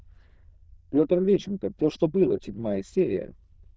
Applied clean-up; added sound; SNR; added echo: neural diffusion model UNIVERSE++.